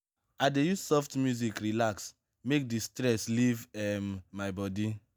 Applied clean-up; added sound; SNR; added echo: none; none; none; none.